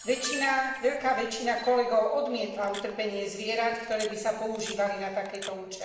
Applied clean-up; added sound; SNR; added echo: none; Camera; 15 dB; reverberation time 1.2 s.